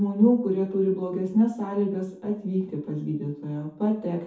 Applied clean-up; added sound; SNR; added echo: none; none; none; reverberation time 0.5 s.